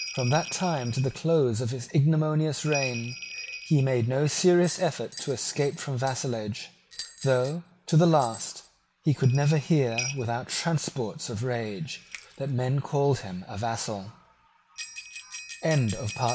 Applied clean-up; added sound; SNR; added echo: none; Bell; 15 dB; none.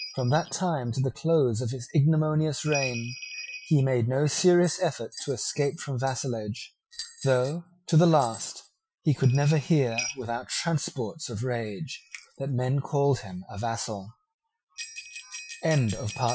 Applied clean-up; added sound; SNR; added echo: classical method Wiener filter.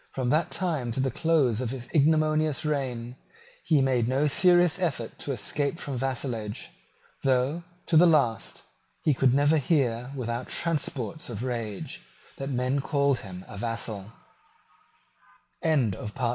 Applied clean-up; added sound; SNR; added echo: none; none; none; none.